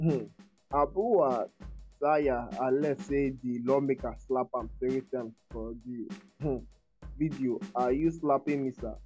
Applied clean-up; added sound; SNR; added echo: none; Drum kit; 15 dB; none.